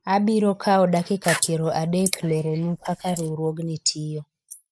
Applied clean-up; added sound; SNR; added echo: neural mask model Resemble Enhance denoiser.